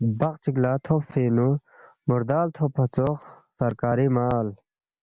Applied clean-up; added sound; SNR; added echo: none; none; none; none.